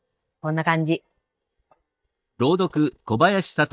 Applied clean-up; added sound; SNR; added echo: neural mask model DeepFilterNet 3.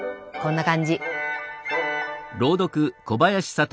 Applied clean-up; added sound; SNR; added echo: none; none; none; none.